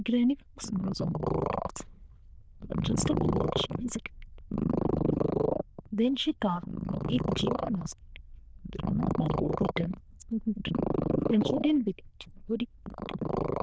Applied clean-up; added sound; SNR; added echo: neural diffusion model UNIVERSE++.